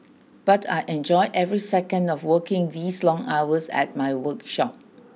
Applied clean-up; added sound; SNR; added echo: none; none; none; none.